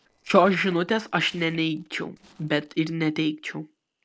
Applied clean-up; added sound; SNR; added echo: neural separator model SepFormer DNS4.